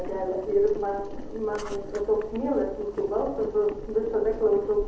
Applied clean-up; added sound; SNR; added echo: none; Boiling; 11 dB; reverberation time 0.8 s.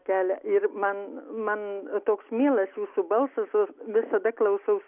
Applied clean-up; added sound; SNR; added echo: none; none; none; none.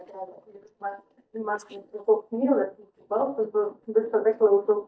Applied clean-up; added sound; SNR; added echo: neural mask model DeepFilterNet 3.